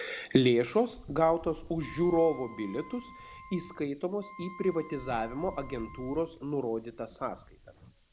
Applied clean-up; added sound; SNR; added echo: none; Wind + Wind instrument, woodwind instrument; 17 dB; none.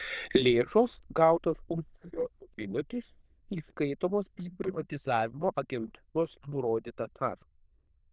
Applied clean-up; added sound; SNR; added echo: neural diffusion model UNIVERSE++.